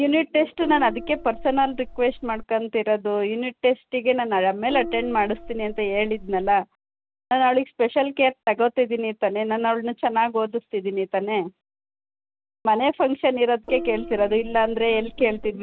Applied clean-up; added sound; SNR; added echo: none; Gong; 12 dB; none.